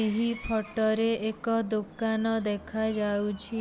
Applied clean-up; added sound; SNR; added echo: none; Door; 19 dB; none.